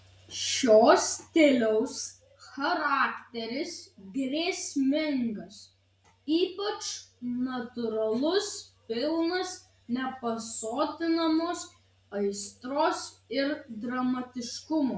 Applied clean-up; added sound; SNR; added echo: none; none; none; none.